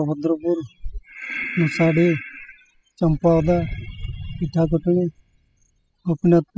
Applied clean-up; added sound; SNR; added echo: classical method spectral subtraction.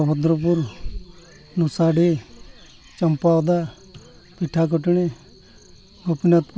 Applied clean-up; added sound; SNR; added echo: none; none; none; none.